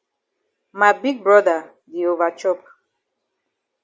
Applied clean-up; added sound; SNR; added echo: none; none; none; none.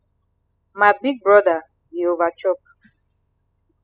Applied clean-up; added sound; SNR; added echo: classical method spectral subtraction.